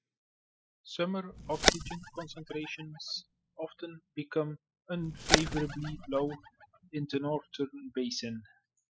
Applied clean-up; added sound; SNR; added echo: classical method spectral subtraction.